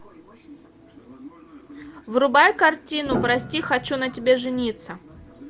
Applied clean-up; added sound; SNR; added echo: none; Piano; 11 dB; none.